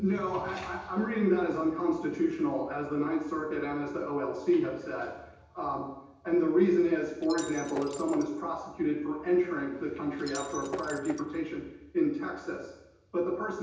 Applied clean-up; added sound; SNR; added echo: none; Shatter; 12 dB; reverberation time 0.9 s.